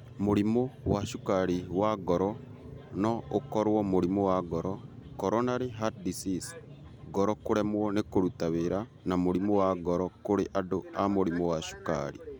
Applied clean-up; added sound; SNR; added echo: none; none; none; none.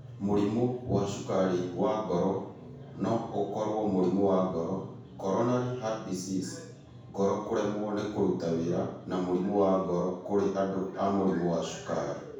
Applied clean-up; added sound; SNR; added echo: none; none; none; reverberation time 0.7 s.